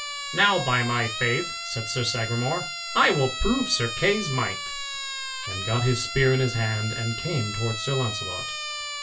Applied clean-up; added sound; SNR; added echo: none; Siren; 6 dB; reverberation time 0.2 s.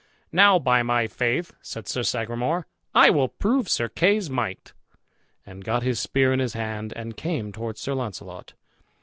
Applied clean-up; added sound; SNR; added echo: none; none; none; none.